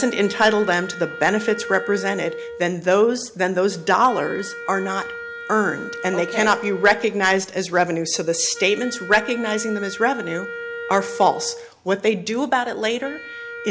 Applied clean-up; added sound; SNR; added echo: none; Wind instrument, woodwind instrument; 12 dB; none.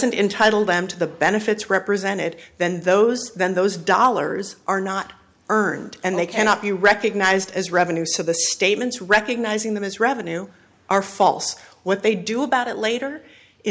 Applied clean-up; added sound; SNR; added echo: none; none; none; none.